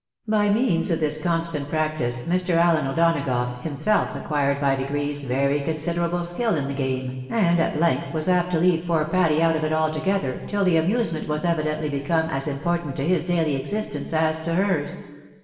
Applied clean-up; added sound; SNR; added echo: none; none; none; reverberation time 1.4 s.